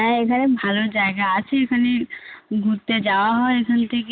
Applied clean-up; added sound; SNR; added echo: none; none; none; none.